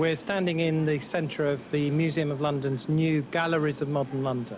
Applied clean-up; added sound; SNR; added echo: none; Train; 20 dB; none.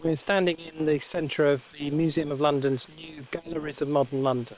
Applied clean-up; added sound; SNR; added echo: neural separator model SepFormer WHAM!.